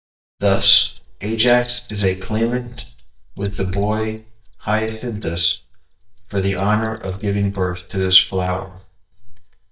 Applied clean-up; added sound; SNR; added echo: neural mask model DeepFilterNet 3.